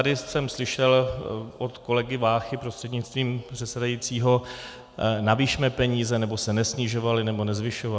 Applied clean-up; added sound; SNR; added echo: none; none; none; none.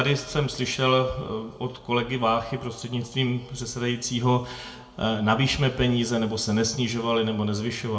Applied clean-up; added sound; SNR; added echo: none; none; none; reverberation time 0.4 s.